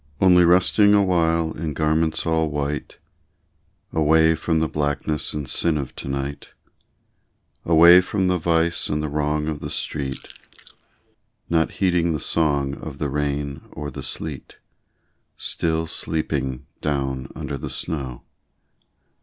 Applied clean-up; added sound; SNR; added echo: none; Chewing, mastication / Crushing; 19 dB; none.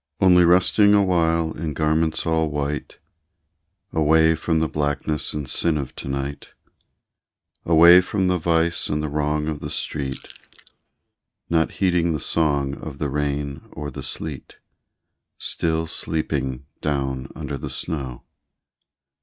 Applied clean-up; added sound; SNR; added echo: neural mask model RNNoise.